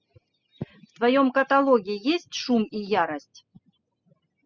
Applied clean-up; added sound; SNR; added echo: classical method spectral subtraction.